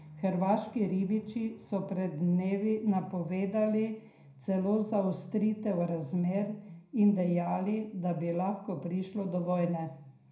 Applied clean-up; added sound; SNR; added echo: none; none; none; reverberation time 0.5 s.